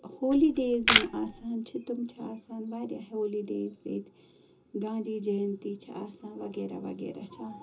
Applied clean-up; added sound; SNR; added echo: none; Camera; -3 dB; reverberation time 0.2 s.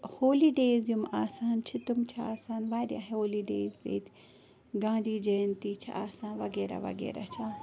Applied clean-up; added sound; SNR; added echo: none; none; none; none.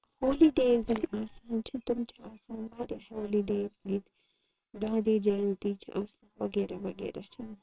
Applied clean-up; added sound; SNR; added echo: neural separator model SepFormer WHAMR!.